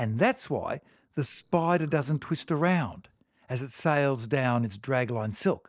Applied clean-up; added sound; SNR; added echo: neural separator model SepFormer DNS4.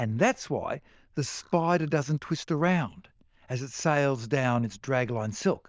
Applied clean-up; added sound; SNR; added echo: neural diffusion model UNIVERSE++.